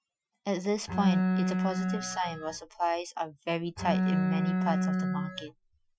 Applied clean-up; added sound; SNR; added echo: classical method Wiener filter.